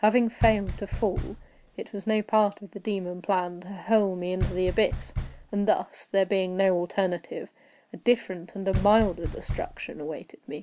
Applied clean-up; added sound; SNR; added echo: none; Knock; 6 dB; none.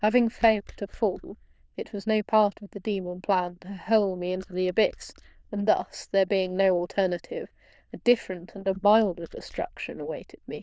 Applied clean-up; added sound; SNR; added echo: neural diffusion model UNIVERSE++.